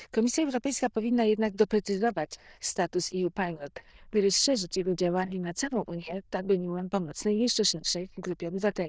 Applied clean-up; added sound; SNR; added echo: neural diffusion model UNIVERSE++.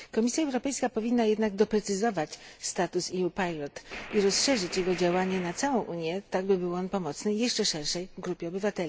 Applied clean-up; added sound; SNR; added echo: none; Gunshot, gunfire; 13 dB; none.